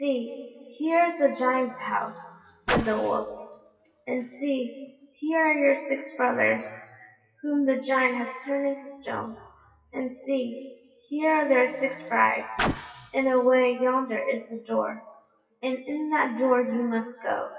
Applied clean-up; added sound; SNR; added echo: classical method WPE with log-MMSE.